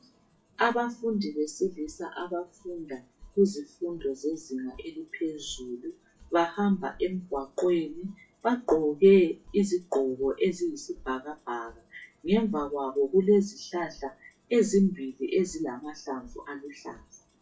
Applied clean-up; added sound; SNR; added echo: classical method WPE with log-MMSE.